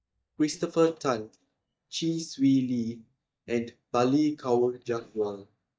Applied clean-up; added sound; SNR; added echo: neural mask model DeepFilterNet 3.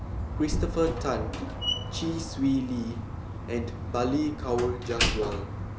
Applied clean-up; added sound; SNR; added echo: none; Slam; 2 dB; none.